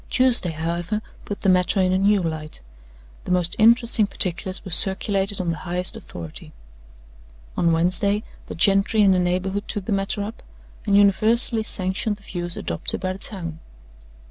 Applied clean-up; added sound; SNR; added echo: none; none; none; none.